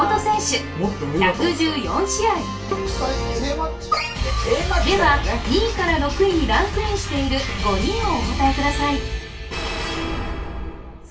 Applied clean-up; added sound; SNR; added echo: none; Bowed string instrument; 14 dB; reverberation time 0.3 s.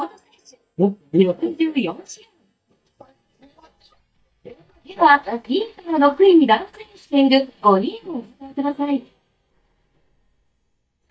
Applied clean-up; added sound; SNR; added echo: neural mask model DeepFilterNet 3.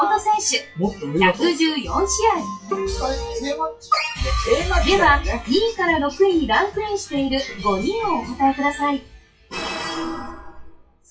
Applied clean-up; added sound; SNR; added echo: classical method WPE with log-MMSE.